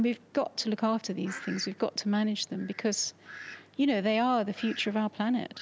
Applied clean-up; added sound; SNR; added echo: none; Fowl; 19 dB; none.